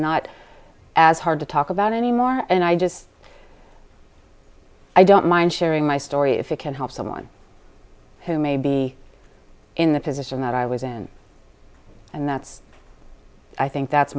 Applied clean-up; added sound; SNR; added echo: none; none; none; none.